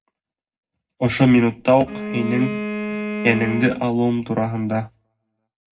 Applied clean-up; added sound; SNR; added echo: none; Bowed string instrument; 7 dB; reverberation time 0.3 s.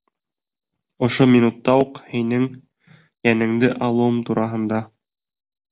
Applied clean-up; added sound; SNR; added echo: none; none; none; none.